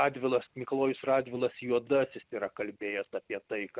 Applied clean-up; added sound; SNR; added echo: none; none; none; none.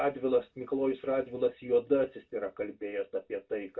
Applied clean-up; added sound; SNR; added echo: none; none; none; reverberation time 0.2 s.